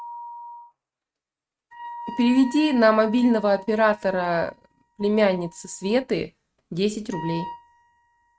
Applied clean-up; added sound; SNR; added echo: neural mask model RNNoise.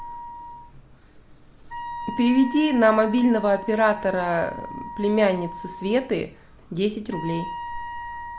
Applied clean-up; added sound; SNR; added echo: none; Wind instrument, woodwind instrument; 12 dB; none.